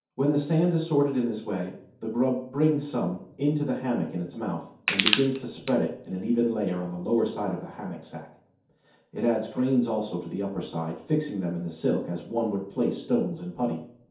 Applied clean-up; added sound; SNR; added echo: none; Crushing; 2 dB; reverberation time 0.6 s.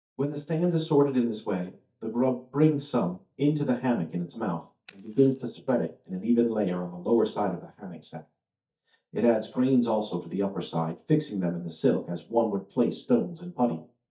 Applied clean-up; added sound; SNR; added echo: neural mask model DeepFilterNet 3.